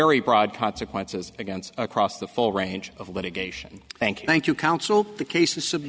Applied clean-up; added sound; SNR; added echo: none; none; none; none.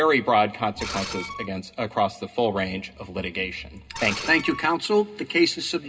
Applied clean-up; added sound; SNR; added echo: none; Screech; 11 dB; reverberation time 0.2 s.